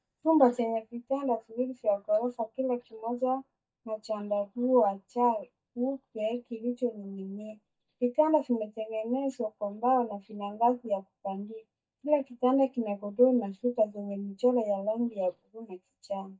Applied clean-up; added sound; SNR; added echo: neural mask model DeepFilterNet 3.